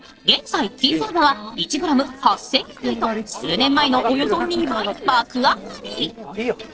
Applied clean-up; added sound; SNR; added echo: neural separator model SepFormer DNS4.